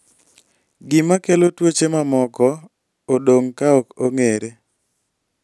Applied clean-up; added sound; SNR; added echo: none; none; none; none.